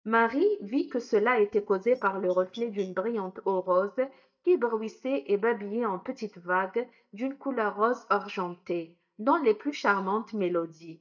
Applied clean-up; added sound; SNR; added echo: neural mask model DeepFilterNet 3.